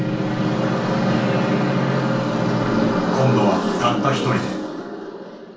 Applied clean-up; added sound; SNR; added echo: none; Wind instrument, woodwind instrument; 15 dB; reverberation time 0.3 s.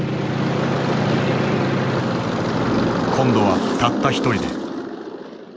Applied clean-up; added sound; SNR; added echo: none; none; none; none.